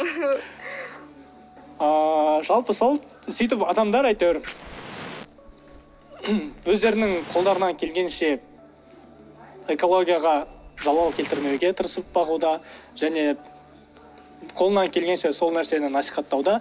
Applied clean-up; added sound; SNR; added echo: none; Fire; 18 dB; none.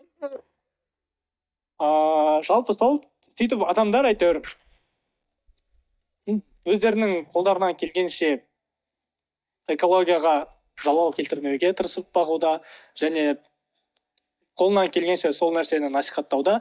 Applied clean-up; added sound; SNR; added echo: neural mask model DeepFilterNet 3.